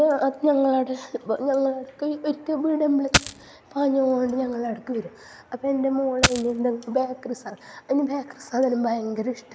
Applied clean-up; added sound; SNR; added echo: none; Coin (dropping); -2 dB; none.